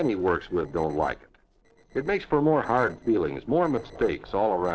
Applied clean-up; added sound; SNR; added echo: neural separator model SepFormer DNS4.